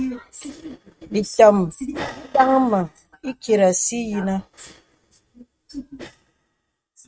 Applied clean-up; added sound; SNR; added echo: neural mask model RNNoise.